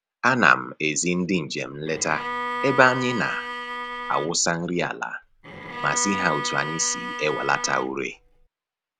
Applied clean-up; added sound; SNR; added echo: none; Bowed string instrument; 7 dB; none.